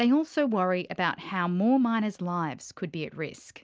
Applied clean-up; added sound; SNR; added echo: none; none; none; none.